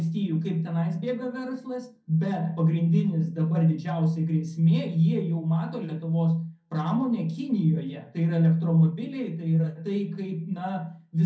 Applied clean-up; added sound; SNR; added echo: none; none; none; reverberation time 0.3 s.